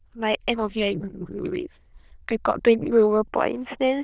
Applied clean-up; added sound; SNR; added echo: neural diffusion model UNIVERSE++.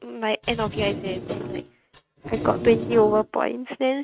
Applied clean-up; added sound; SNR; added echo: neural mask model RNNoise.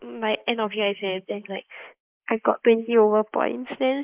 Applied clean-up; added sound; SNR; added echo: neural mask model Resemble Enhance denoiser.